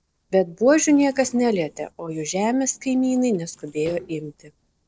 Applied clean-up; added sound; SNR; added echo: neural separator model SepFormer DNS4.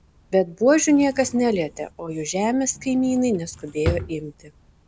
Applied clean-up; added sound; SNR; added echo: none; Drawer open or close; 14 dB; none.